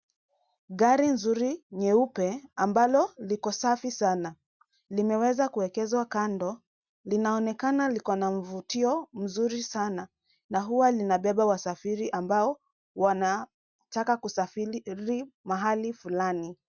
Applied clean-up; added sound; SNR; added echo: none; none; none; none.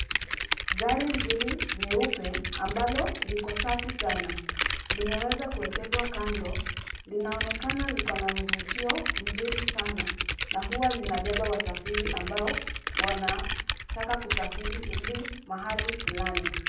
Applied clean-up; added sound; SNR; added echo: none; Typing; -5 dB; reverberation time 0.6 s.